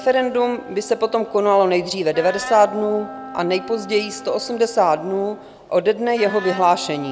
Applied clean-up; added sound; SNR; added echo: none; Wind instrument, woodwind instrument; 16 dB; none.